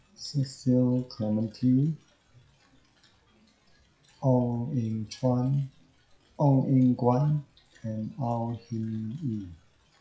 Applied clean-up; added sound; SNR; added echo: classical method WPE with log-MMSE.